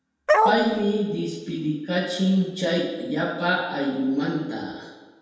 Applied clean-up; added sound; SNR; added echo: none; Bark; -4 dB; reverberation time 1.1 s.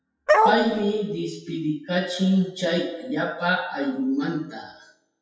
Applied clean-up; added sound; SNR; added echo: classical method WPE with log-MMSE.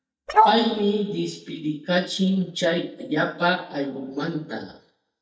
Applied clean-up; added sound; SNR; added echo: neural mask model DeepFilterNet 3.